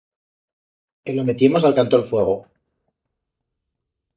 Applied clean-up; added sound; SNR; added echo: neural mask model DeepFilterNet 3.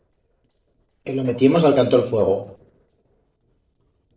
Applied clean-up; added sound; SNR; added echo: neural separator model SepFormer DNS4.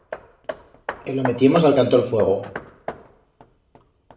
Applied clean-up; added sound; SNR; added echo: none; Hammer; 13 dB; reverberation time 0.5 s.